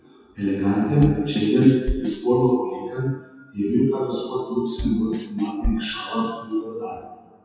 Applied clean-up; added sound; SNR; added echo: classical method WPE with log-MMSE.